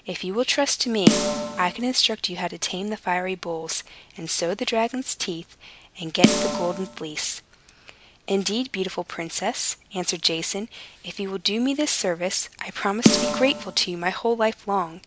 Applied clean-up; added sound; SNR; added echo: none; Snare drum; -1 dB; none.